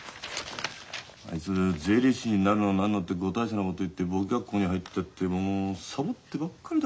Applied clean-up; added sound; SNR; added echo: none; none; none; none.